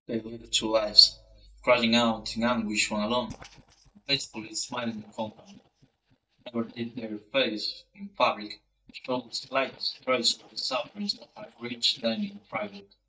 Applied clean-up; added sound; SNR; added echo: neural mask model DeepFilterNet 3.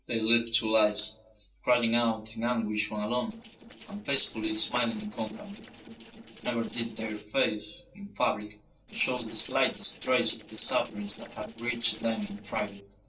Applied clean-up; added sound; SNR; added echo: neural separator model SepFormer DNS4.